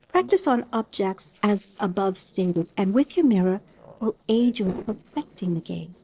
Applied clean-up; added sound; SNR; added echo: neural separator model SepFormer DNS4.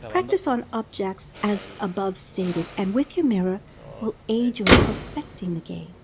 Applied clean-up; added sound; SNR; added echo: none; Motor vehicle (road); 2 dB; none.